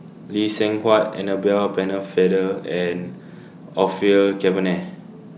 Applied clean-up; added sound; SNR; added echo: none; none; none; none.